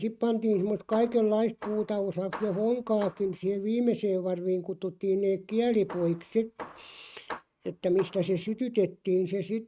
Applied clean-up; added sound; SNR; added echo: neural mask model RNNoise.